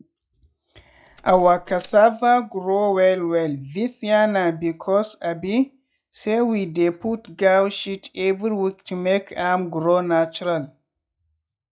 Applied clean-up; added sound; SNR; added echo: classical method log-MMSE.